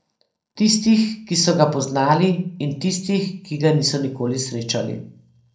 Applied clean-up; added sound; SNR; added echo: none; none; none; reverberation time 0.6 s.